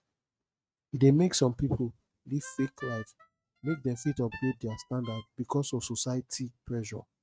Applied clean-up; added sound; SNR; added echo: neural mask model RNNoise.